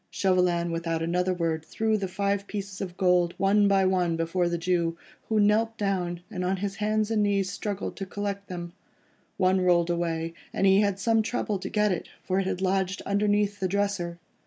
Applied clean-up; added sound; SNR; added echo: none; none; none; none.